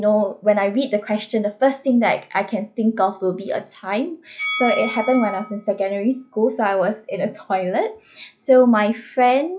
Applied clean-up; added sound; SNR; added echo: classical method log-MMSE.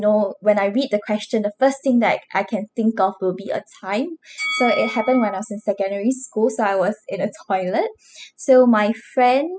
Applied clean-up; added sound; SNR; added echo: classical method spectral subtraction.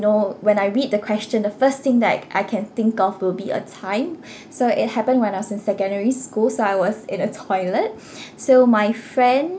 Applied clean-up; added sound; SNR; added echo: none; none; none; none.